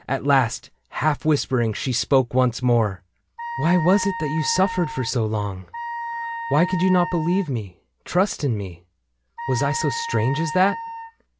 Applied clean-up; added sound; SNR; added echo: none; Wind instrument, woodwind instrument; 8 dB; none.